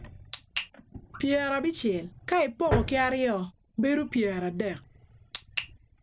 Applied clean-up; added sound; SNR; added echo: none; Drawer open or close; 9 dB; none.